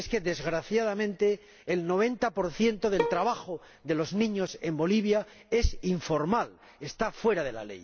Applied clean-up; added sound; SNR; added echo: none; Bowed string instrument; 7 dB; none.